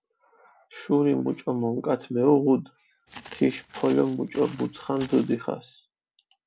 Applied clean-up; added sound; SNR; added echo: none; Walk, footsteps; 18 dB; none.